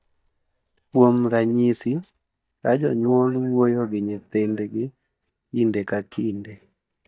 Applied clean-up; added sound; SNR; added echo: neural mask model DeepFilterNet 3.